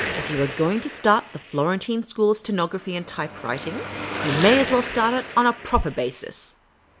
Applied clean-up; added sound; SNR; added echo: none; Car passing by / Traffic noise, roadway noise / Engine; 9 dB; none.